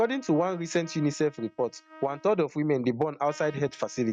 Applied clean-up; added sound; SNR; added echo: neural mask model RNNoise.